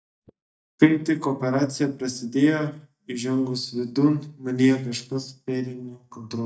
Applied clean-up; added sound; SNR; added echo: neural mask model DeepFilterNet 3.